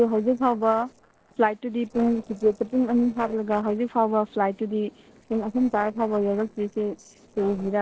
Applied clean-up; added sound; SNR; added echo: neural separator model SepFormer DNS4.